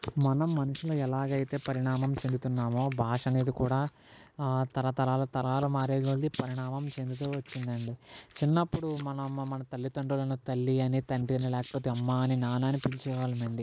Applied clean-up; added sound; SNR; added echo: neural mask model Resemble Enhance denoiser.